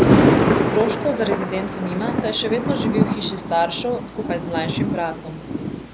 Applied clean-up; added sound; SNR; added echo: none; Thunder; -4 dB; none.